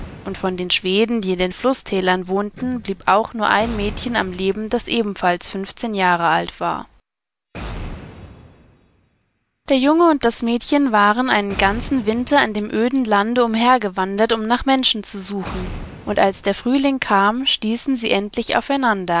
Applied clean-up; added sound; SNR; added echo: none; Boom + Electric guitar; 18 dB; none.